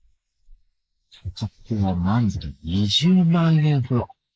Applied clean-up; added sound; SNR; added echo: neural mask model Resemble Enhance denoiser.